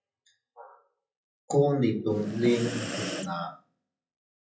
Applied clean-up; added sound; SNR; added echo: classical method WPE with log-MMSE.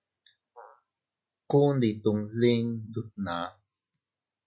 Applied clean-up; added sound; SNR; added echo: none; none; none; none.